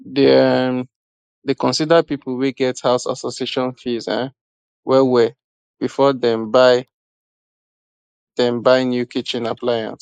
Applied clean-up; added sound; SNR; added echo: neural mask model Resemble Enhance denoiser.